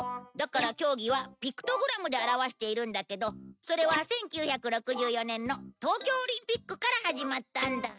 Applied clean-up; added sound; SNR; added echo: neural mask model RNNoise.